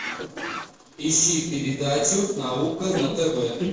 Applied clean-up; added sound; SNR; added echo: neural separator model SepFormer DNS4.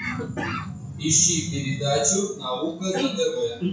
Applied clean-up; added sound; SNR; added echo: classical method WPE with log-MMSE.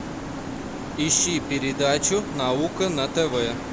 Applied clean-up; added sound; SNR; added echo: none; none; none; none.